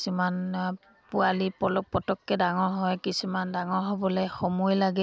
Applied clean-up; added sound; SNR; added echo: none; none; none; none.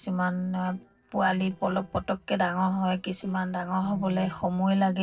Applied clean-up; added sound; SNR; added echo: neural separator model SepFormer DNS4.